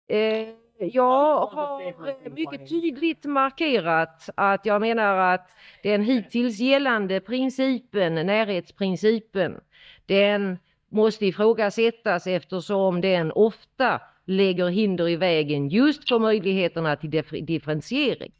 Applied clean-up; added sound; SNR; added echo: neural mask model DeepFilterNet 3.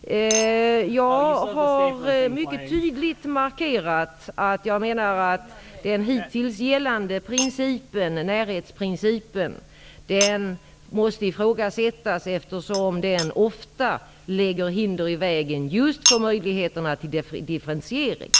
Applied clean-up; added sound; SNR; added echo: none; Chink, clink; 9 dB; none.